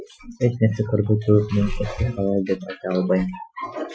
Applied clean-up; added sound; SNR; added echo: classical method Wiener filter.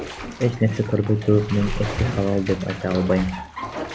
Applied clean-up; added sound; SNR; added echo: none; Bathtub (filling or washing); 9 dB; none.